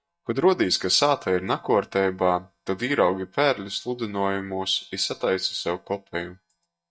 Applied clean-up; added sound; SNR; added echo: neural mask model DeepFilterNet 3.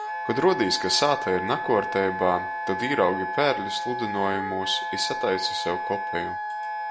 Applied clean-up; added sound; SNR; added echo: none; Wind instrument, woodwind instrument; 4 dB; none.